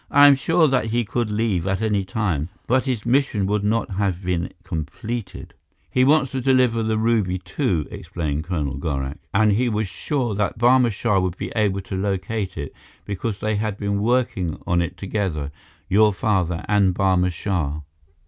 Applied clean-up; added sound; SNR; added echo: none; none; none; none.